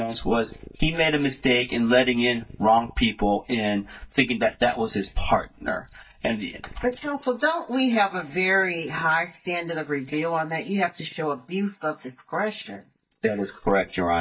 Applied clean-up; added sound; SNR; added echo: neural mask model DeepFilterNet 3.